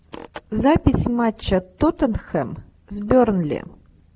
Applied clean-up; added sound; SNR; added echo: none; none; none; none.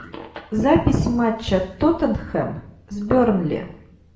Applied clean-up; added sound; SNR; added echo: none; none; none; reverberation time 0.6 s.